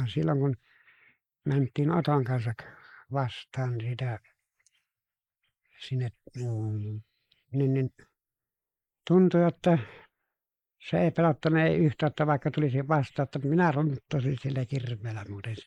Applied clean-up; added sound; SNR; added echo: neural mask model Resemble Enhance denoiser.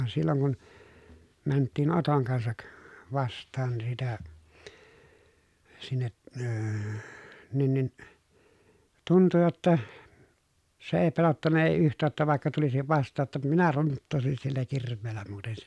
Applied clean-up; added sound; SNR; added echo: none; none; none; none.